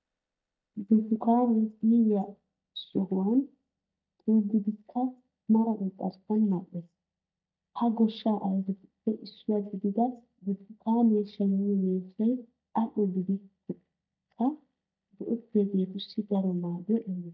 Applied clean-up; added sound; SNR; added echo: neural mask model DeepFilterNet 3.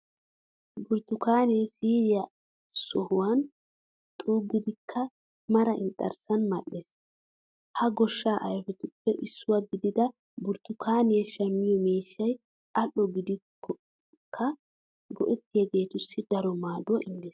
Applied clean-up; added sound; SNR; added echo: none; none; none; none.